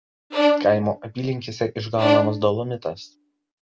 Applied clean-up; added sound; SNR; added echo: none; Bowed string instrument; 0 dB; none.